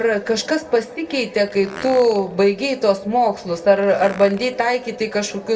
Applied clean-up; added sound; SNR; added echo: none; Fart; 20 dB; reverberation time 0.2 s.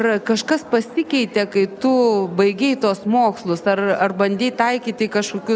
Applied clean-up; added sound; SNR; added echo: none; none; none; none.